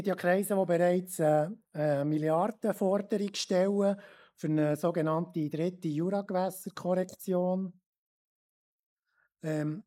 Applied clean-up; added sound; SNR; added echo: neural mask model Resemble Enhance denoiser.